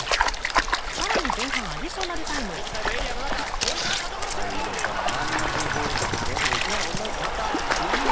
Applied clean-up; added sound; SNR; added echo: none; Stream; -5 dB; none.